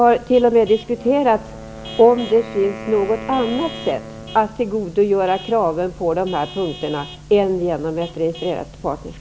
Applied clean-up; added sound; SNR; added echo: none; Wind instrument, woodwind instrument + Vehicle horn, car horn, honking / Truck; 17 dB; none.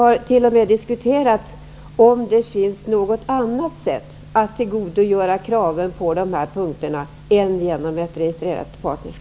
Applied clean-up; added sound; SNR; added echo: none; none; none; none.